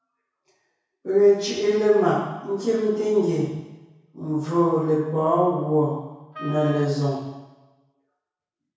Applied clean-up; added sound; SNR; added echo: none; Wind instrument, woodwind instrument; 17 dB; reverberation time 1.0 s.